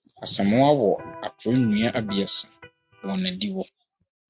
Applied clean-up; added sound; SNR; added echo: neural mask model RNNoise.